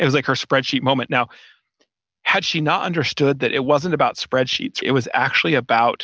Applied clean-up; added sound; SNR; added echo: none; none; none; none.